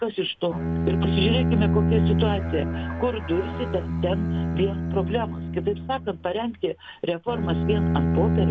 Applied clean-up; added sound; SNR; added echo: none; Bowed string instrument; -2 dB; none.